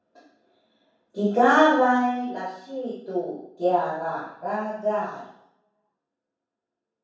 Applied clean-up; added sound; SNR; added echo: none; none; none; reverberation time 0.7 s.